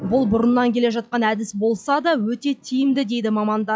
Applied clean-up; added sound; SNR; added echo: classical method log-MMSE.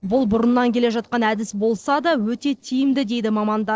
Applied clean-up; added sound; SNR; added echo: neural separator model SepFormer DNS4.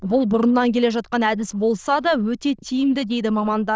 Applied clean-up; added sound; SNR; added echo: neural diffusion model UNIVERSE++.